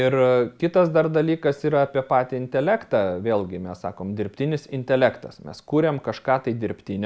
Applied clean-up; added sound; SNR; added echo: none; none; none; none.